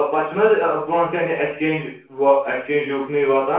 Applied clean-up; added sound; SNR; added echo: none; none; none; reverberation time 0.4 s.